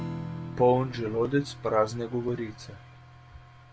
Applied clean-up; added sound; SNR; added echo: none; Strum; 12 dB; none.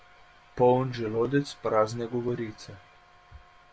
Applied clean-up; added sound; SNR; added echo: none; none; none; none.